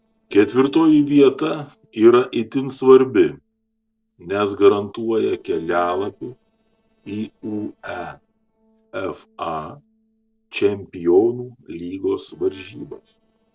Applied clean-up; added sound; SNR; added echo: neural separator model SepFormer DNS4.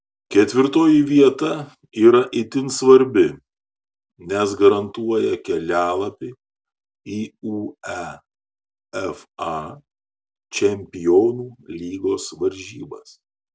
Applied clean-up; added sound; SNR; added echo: none; none; none; none.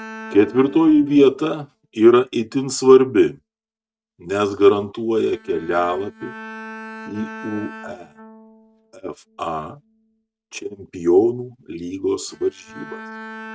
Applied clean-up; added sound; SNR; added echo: neural mask model RNNoise.